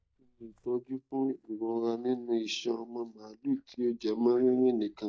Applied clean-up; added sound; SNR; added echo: neural mask model DeepFilterNet 3.